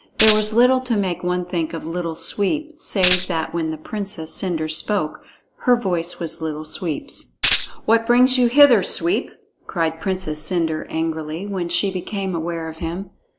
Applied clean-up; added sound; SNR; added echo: none; Tambourine; 2 dB; none.